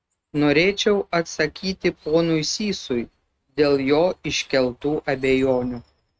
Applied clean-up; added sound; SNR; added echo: neural mask model RNNoise.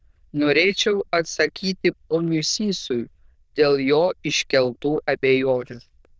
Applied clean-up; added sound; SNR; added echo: neural diffusion model UNIVERSE++.